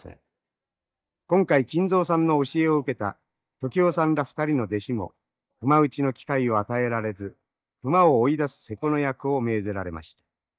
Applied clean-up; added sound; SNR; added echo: neural mask model DeepFilterNet 3.